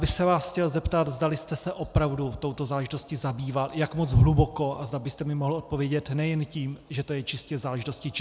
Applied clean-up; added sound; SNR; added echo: none; none; none; none.